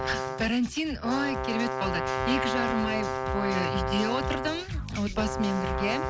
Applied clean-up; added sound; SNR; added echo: none; Brass instrument; 2 dB; none.